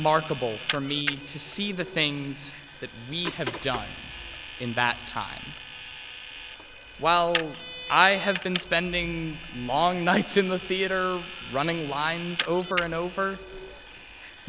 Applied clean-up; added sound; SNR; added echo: none; Vehicle; 9 dB; none.